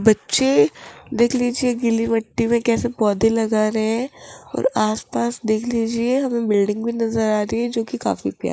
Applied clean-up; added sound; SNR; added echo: neural mask model Resemble Enhance denoiser.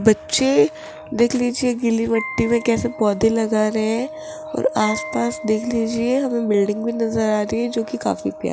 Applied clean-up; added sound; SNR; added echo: none; Wind instrument, woodwind instrument + Piano; 14 dB; none.